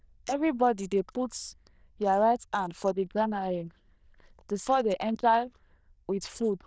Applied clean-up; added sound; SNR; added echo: neural diffusion model UNIVERSE++.